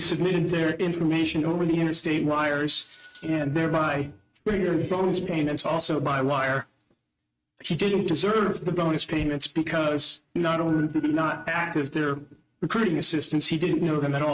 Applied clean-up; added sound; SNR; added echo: neural mask model RNNoise.